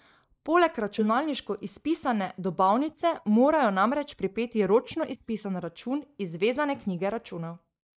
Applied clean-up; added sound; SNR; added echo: neural mask model Resemble Enhance denoiser.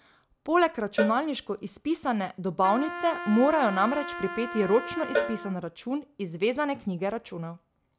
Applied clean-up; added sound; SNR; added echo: none; Trumpet + Cowbell; 8 dB; none.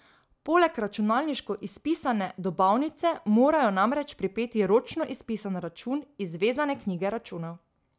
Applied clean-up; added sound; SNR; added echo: none; none; none; none.